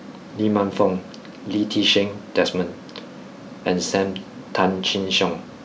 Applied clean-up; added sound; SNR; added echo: none; none; none; none.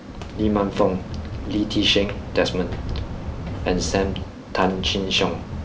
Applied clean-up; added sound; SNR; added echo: none; Walk, footsteps; 7 dB; none.